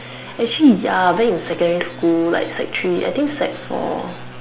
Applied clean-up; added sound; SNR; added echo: none; none; none; none.